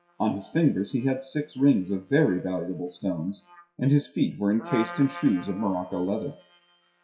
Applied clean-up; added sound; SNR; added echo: classical method WPE with log-MMSE.